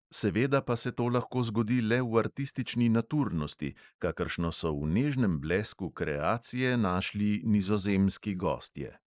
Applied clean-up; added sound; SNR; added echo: neural mask model Resemble Enhance denoiser.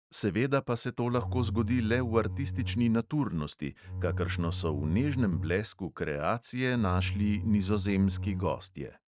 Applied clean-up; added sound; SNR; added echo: neural mask model RNNoise.